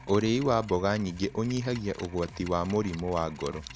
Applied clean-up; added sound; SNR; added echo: none; Mechanisms + Bass guitar; 18 dB; none.